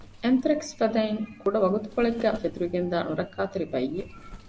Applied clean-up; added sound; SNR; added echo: none; Wind; 20 dB; none.